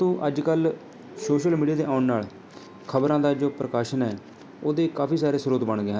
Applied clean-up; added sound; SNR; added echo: none; none; none; none.